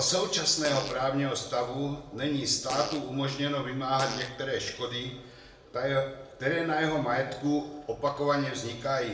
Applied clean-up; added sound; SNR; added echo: none; Fart; 12 dB; reverberation time 0.7 s.